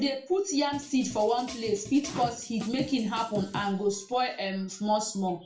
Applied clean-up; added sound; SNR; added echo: none; Drum kit; 13 dB; reverberation time 0.4 s.